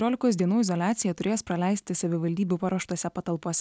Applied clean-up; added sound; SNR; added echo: none; none; none; none.